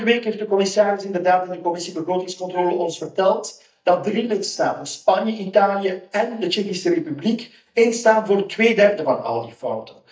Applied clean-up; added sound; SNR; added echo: neural mask model DeepFilterNet 3.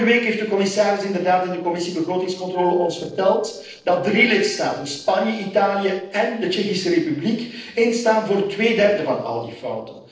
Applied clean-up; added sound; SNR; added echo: neural separator model SepFormer DNS4.